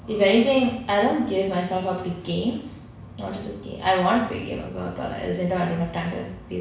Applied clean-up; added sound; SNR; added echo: none; none; none; reverberation time 0.7 s.